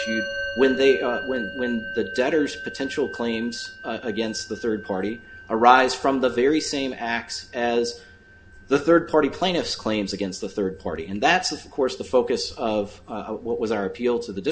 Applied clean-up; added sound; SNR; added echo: none; Musical instrument; 14 dB; reverberation time 0.3 s.